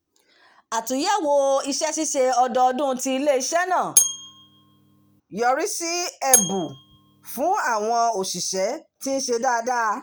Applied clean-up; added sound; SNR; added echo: none; Bell; 1 dB; none.